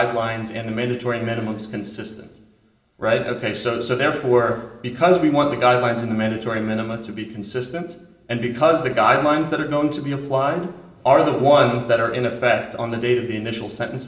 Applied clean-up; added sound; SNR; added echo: none; none; none; reverberation time 1.3 s.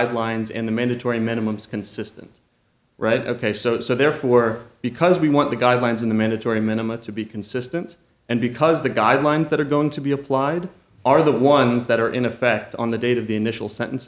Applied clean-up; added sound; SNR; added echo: none; none; none; none.